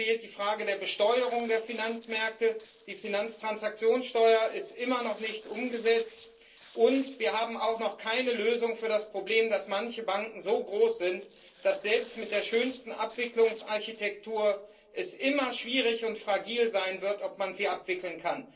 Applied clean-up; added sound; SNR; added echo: neural separator model SepFormer DNS4.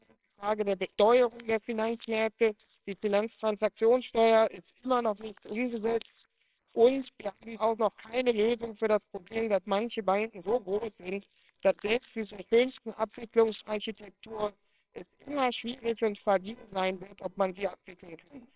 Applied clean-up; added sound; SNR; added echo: neural separator model SepFormer WHAMR!.